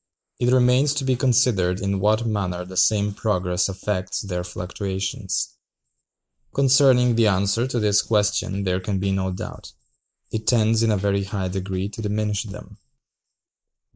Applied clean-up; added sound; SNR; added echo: neural mask model Resemble Enhance denoiser.